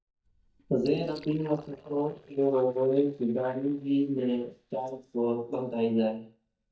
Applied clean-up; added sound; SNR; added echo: neural mask model DeepFilterNet 3.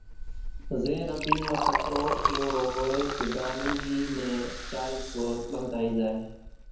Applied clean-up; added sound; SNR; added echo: none; Liquid; 2 dB; reverberation time 0.9 s.